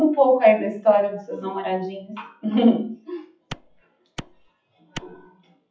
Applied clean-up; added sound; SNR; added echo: classical method WPE with log-MMSE.